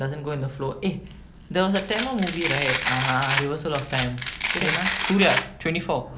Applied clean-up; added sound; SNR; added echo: none; Domestic sounds, home sounds; 0 dB; none.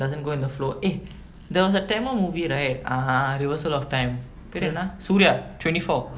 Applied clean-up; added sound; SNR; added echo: none; none; none; none.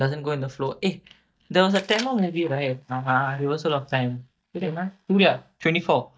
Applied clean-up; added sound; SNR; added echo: neural mask model DeepFilterNet 3.